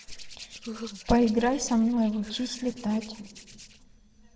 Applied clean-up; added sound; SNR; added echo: neural separator model SepFormer DNS4.